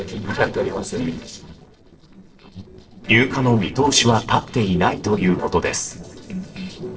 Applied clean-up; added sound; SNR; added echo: neural separator model SepFormer DNS4.